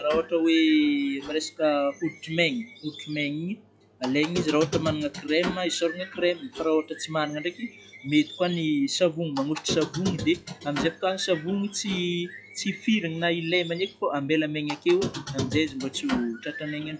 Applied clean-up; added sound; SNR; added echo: classical method log-MMSE.